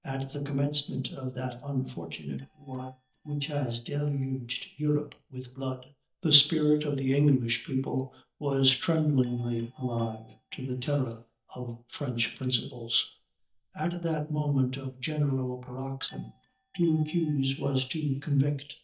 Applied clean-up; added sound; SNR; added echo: neural mask model DeepFilterNet 3.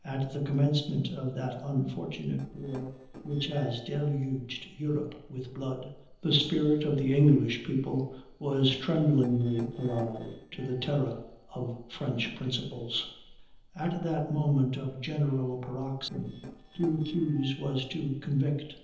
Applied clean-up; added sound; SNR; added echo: neural separator model SepFormer DNS4.